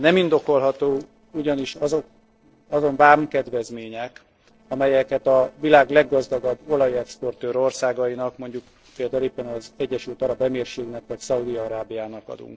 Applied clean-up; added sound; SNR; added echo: neural separator model SepFormer DNS4.